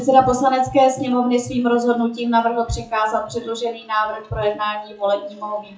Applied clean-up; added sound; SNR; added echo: classical method WPE with log-MMSE.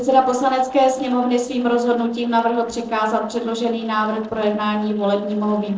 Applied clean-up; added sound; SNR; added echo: neural separator model SepFormer DNS4.